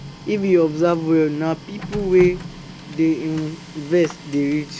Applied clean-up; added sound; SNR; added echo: none; Printer; 14 dB; none.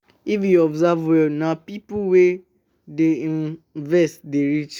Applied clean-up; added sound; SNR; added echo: none; none; none; none.